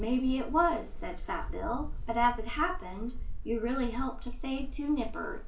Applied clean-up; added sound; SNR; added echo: none; Mechanical fan; 4 dB; reverberation time 0.2 s.